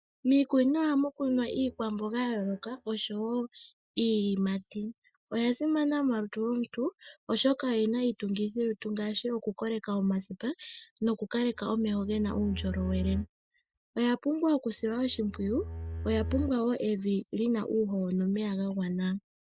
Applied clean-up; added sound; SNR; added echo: neural mask model DeepFilterNet 3.